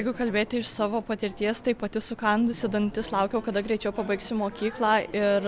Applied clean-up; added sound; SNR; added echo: none; none; none; none.